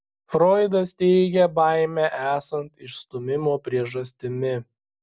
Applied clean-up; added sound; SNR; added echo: none; none; none; none.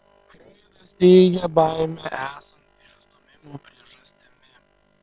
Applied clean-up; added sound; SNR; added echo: neural separator model SepFormer WHAM!.